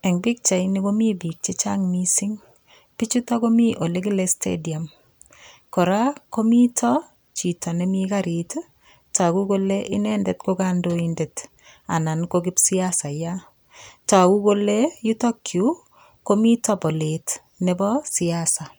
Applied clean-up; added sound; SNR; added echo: none; none; none; none.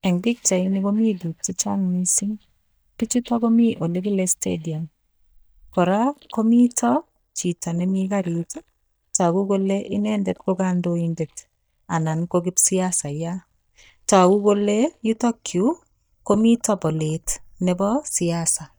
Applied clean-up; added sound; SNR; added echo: neural mask model DeepFilterNet 3.